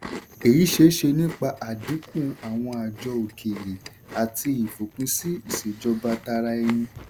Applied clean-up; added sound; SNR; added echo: none; Chewing, mastication; 17 dB; none.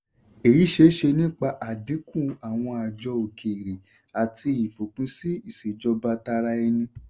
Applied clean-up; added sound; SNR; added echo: none; none; none; none.